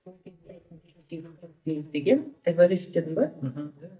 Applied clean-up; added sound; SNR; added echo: neural mask model DeepFilterNet 3.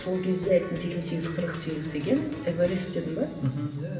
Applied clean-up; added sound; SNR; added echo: none; Cheering; 12 dB; reverberation time 1.2 s.